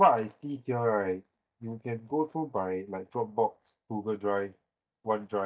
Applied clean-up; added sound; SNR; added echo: neural mask model DeepFilterNet 3.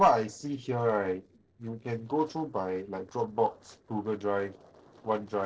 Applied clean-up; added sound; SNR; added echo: neural separator model SepFormer DNS4.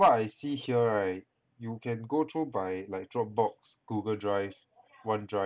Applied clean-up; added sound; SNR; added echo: none; none; none; none.